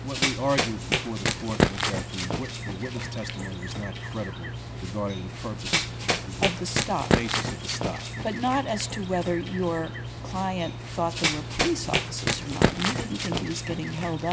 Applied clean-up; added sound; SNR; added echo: none; Run; -2 dB; none.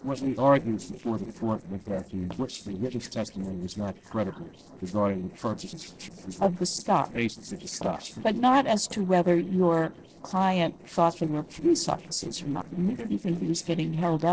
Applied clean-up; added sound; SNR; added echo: neural separator model SepFormer DNS4.